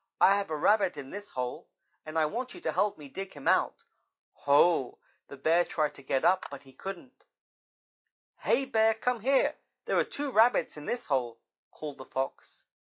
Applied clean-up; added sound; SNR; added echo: classical method log-MMSE.